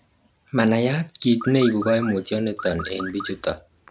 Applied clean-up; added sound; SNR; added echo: none; Car; 13 dB; none.